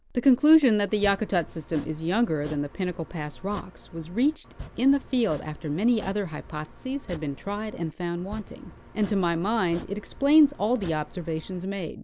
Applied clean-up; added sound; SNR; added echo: none; Domestic sounds, home sounds; 18 dB; none.